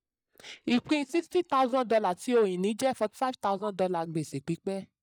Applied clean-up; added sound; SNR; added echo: neural mask model DeepFilterNet 3.